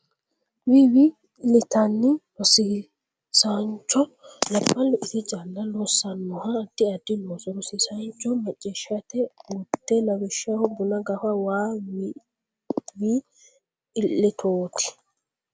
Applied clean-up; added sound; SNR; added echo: none; none; none; none.